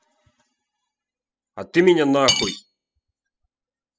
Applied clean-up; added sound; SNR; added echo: classical method spectral subtraction.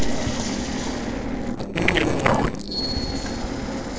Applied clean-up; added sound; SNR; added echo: neural separator model SepFormer DNS4.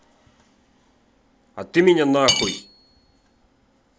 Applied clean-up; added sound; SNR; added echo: none; Cutlery, silverware / Dishes, pots, and pans; 2 dB; none.